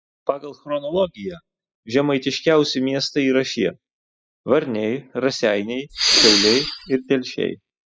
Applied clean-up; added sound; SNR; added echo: classical method spectral subtraction.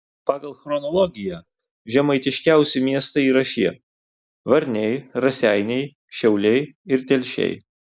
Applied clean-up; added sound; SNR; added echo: none; none; none; none.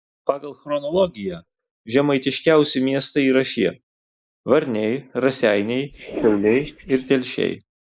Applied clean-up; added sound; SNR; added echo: neural mask model Resemble Enhance denoiser.